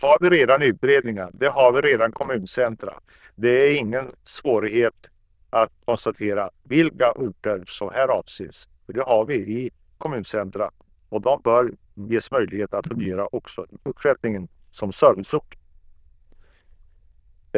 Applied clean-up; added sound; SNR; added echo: neural diffusion model UNIVERSE++.